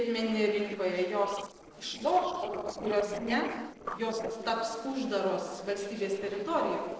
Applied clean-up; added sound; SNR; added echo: neural separator model SepFormer DNS4.